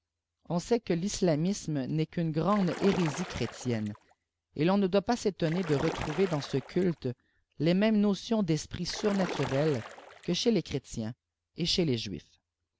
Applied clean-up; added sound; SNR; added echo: none; Splash, splatter; 11 dB; none.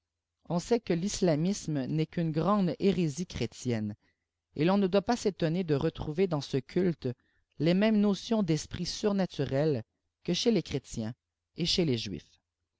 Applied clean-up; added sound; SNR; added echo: none; none; none; none.